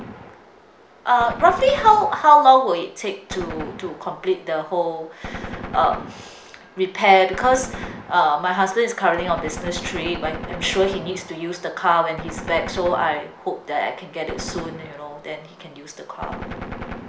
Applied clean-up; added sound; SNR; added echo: none; Gunshot, gunfire; 14 dB; none.